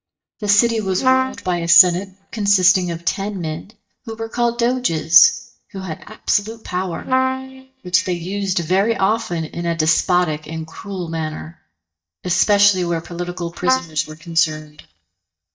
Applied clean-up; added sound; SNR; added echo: neural mask model DeepFilterNet 3.